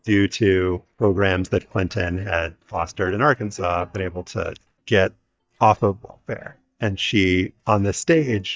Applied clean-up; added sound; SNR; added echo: neural mask model DeepFilterNet 3.